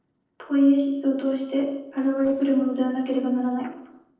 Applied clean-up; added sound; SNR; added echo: neural separator model SepFormer DNS4.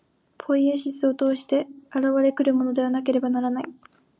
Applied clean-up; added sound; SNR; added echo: none; none; none; none.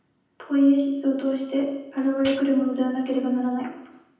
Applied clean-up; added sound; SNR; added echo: none; Hi-hat; 7 dB; reverberation time 0.9 s.